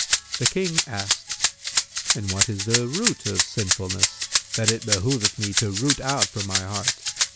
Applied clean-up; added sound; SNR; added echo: none; Rattle (instrument); -4 dB; none.